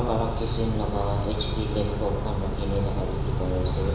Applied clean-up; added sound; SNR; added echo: none; Idling / Accelerating, revving, vroom / Car; -1 dB; reverberation time 1.0 s.